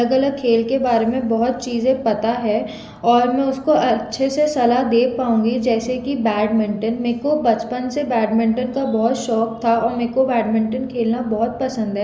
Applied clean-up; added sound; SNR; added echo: none; none; none; none.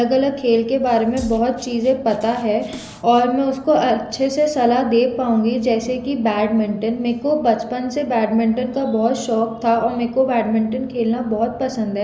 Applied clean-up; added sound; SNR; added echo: none; Drum kit; 20 dB; none.